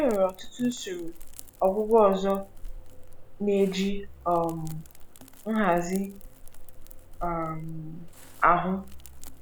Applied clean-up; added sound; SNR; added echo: none; Crackle; 10 dB; none.